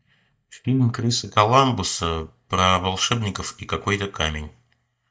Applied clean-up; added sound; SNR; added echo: neural mask model DeepFilterNet 3.